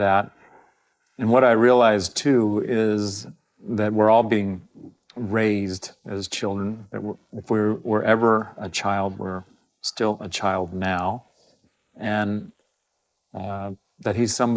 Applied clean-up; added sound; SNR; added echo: neural mask model Resemble Enhance denoiser.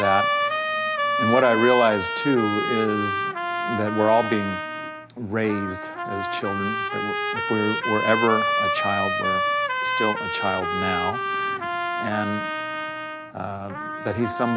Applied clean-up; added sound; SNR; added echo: none; Trumpet; 1 dB; none.